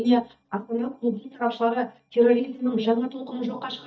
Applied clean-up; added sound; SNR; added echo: neural mask model DeepFilterNet 3.